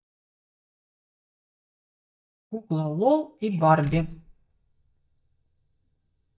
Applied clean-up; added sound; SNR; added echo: neural mask model DeepFilterNet 3.